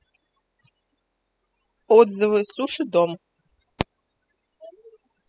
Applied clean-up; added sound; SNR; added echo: classical method spectral subtraction.